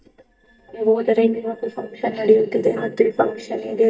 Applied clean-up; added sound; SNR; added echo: neural mask model DeepFilterNet 3.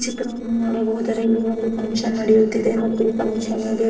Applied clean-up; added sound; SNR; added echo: neural separator model SepFormer DNS4.